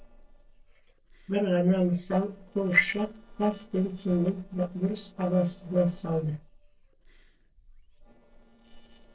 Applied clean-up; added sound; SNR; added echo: neural separator model SepFormer DNS4.